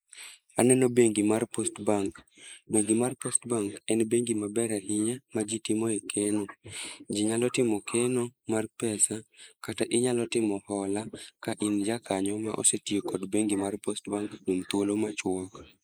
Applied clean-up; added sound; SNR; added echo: neural mask model Resemble Enhance denoiser.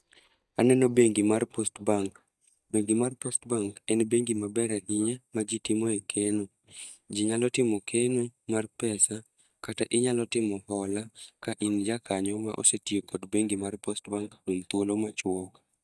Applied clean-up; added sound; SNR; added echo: neural mask model DeepFilterNet 3.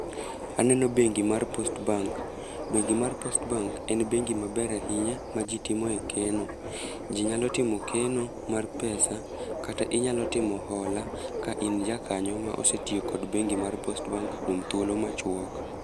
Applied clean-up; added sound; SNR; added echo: none; Subway, metro, underground; 7 dB; none.